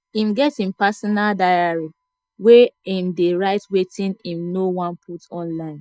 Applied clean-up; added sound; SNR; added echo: neural mask model DeepFilterNet 3.